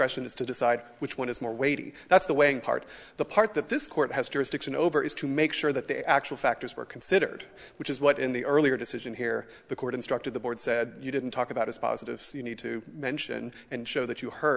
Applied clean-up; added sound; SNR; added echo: none; none; none; none.